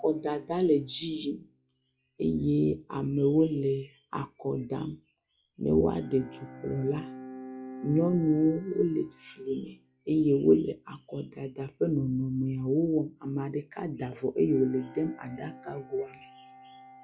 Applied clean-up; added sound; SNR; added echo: classical method log-MMSE.